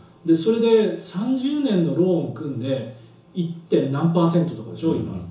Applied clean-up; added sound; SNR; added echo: none; none; none; reverberation time 0.7 s.